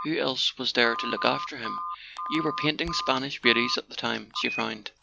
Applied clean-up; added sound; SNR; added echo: none; Telephone; 8 dB; none.